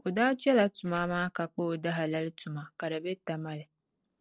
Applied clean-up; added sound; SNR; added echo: neural separator model SepFormer DNS4.